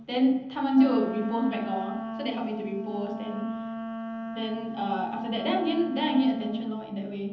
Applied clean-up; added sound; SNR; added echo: none; Wind instrument, woodwind instrument; 8 dB; reverberation time 0.9 s.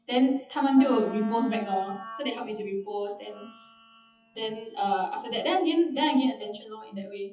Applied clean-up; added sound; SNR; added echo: classical method WPE with log-MMSE.